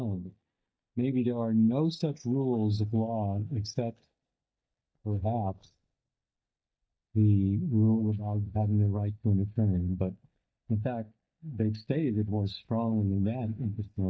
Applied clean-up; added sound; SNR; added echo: neural mask model DeepFilterNet 3.